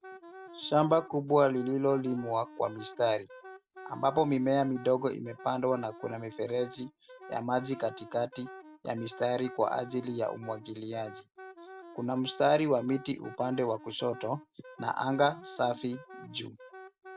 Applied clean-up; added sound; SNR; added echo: none; Wind instrument, woodwind instrument; 18 dB; none.